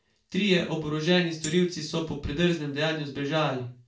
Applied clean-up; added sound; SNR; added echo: none; Tambourine; 14 dB; reverberation time 0.3 s.